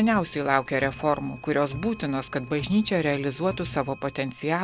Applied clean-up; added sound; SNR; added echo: none; Clock; 16 dB; none.